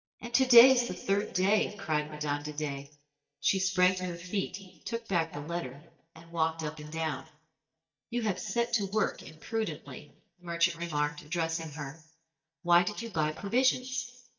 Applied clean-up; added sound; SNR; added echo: neural mask model DeepFilterNet 3.